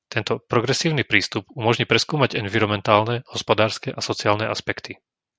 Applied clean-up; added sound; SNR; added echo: none; none; none; none.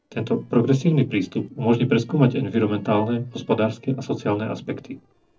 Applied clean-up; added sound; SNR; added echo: neural separator model SepFormer DNS4.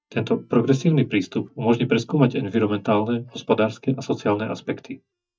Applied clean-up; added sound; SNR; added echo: neural mask model DeepFilterNet 3.